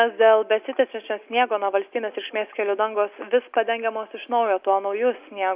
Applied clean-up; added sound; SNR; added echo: none; none; none; none.